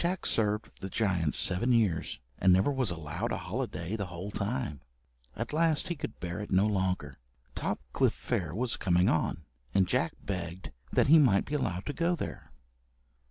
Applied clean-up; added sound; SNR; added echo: none; none; none; none.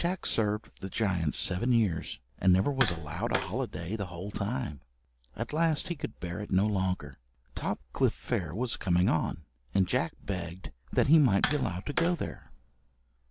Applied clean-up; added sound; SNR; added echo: none; Tap; 9 dB; none.